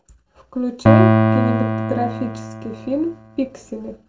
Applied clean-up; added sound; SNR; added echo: none; Piano; -5 dB; reverberation time 0.2 s.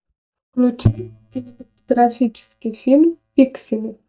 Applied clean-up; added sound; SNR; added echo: neural mask model DeepFilterNet 3.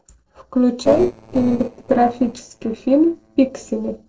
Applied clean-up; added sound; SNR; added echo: neural separator model SepFormer DNS4.